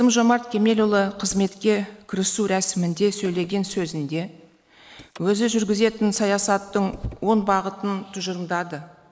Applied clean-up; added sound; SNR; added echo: neural mask model Resemble Enhance denoiser.